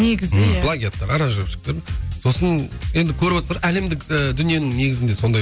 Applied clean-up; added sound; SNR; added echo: none; none; none; none.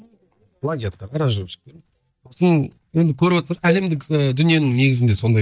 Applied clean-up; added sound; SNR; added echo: neural mask model DeepFilterNet 3.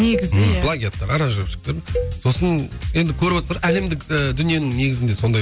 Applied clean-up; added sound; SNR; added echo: none; Cowbell; 14 dB; none.